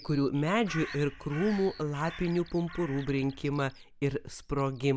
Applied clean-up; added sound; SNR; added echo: none; Crow; 15 dB; none.